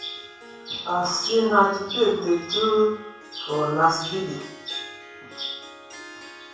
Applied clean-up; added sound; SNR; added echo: none; Harp; 17 dB; reverberation time 0.7 s.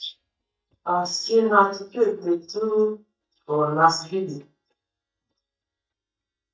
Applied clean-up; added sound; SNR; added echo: neural mask model DeepFilterNet 3.